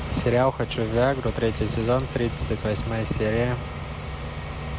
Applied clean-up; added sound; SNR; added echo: none; Chatter / Chirp, tweet / Car passing by / Typing; 20 dB; none.